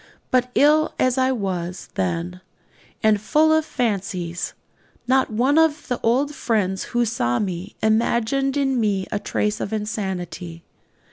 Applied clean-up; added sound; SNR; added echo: none; none; none; none.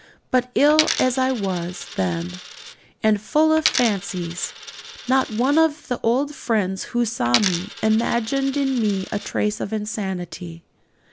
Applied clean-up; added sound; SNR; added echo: none; Coin (dropping); 9 dB; none.